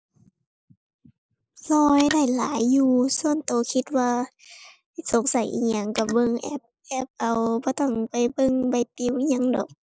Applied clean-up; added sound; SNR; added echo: neural mask model Resemble Enhance denoiser.